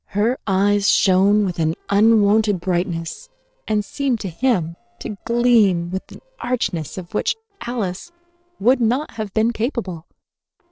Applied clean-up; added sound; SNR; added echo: neural separator model SepFormer DNS4.